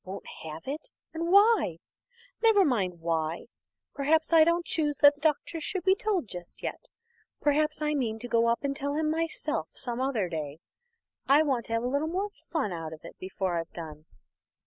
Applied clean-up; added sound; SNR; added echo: none; none; none; none.